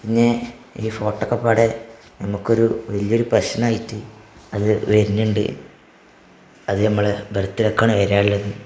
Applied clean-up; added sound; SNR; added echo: none; none; none; none.